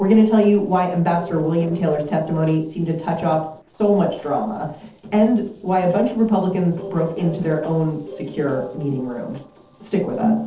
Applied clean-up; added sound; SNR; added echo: neural separator model SepFormer DNS4.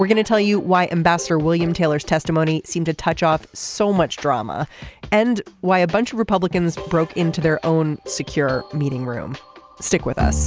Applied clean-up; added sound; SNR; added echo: none; none; none; none.